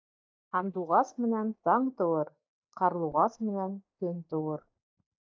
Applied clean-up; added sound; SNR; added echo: neural mask model DeepFilterNet 3.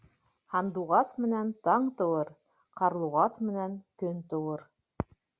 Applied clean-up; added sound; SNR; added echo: none; none; none; none.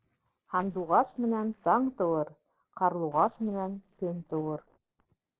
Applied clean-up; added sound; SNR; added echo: neural separator model SepFormer DNS4.